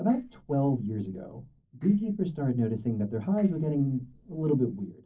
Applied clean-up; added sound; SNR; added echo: neural separator model SepFormer DNS4.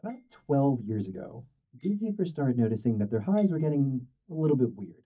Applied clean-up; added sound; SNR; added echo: neural mask model DeepFilterNet 3.